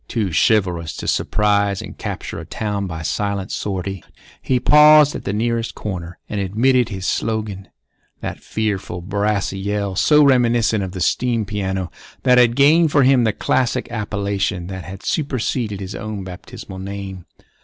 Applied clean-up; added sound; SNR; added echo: none; none; none; none.